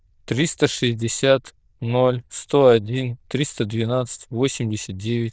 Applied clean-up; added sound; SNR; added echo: neural diffusion model UNIVERSE++.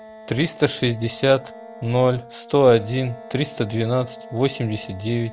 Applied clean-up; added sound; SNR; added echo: none; Brass instrument + Wind instrument, woodwind instrument; 18 dB; none.